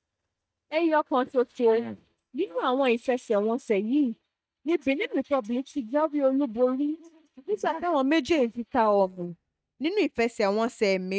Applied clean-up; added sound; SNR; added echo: neural mask model DeepFilterNet 3.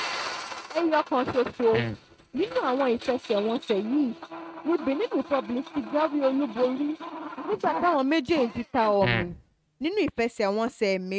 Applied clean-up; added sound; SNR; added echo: neural mask model RNNoise.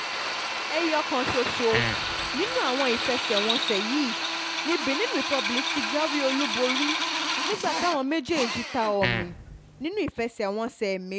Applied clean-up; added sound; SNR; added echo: none; Drill + Fart; 1 dB; none.